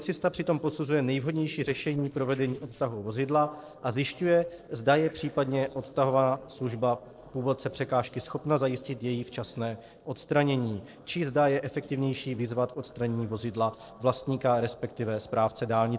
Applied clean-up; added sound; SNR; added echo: neural separator model SepFormer DNS4.